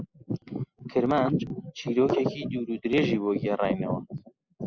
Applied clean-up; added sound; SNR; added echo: none; none; none; none.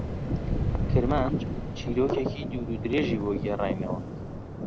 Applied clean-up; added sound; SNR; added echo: none; Walk, footsteps + Waves, surf; 1 dB; none.